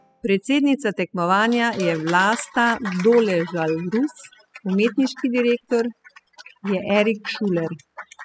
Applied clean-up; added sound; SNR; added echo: classical method spectral subtraction.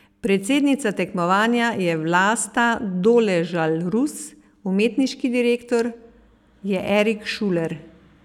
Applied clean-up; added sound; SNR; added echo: none; none; none; none.